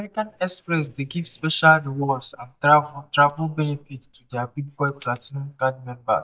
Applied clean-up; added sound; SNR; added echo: neural mask model DeepFilterNet 3.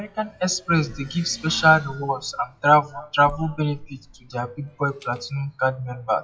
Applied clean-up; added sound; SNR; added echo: classical method WPE with log-MMSE.